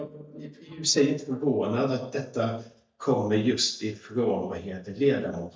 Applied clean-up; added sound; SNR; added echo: neural mask model DeepFilterNet 3.